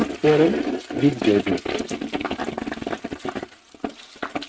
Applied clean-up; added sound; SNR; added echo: neural mask model RNNoise.